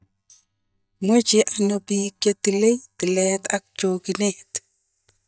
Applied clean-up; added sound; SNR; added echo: neural mask model DeepFilterNet 3.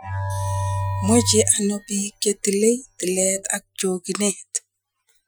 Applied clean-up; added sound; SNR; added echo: classical method Wiener filter.